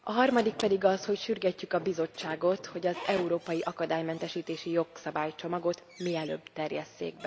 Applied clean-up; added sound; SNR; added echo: none; Squeak / Slam; 17 dB; none.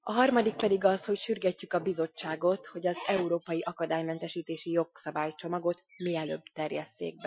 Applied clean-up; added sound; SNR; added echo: classical method Wiener filter.